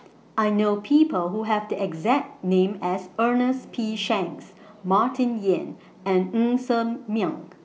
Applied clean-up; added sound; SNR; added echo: none; none; none; none.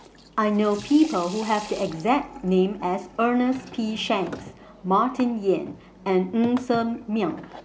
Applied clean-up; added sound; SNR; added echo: none; Sink (filling or washing) / Water tap, faucet; 19 dB; none.